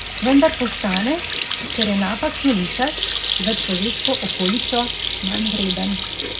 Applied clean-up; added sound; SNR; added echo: none; Sink (filling or washing) / Hands; 3 dB; reverberation time 0.3 s.